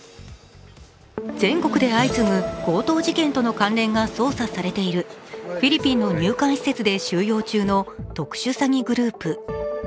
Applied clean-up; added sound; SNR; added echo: none; none; none; none.